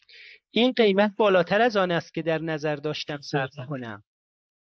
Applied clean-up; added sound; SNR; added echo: neural mask model Resemble Enhance denoiser.